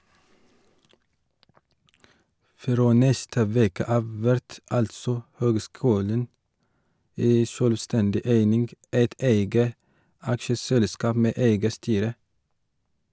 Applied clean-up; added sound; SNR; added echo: none; none; none; none.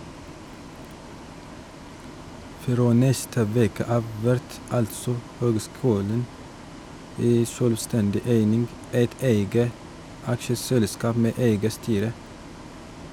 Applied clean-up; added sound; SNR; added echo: none; Bus; 16 dB; none.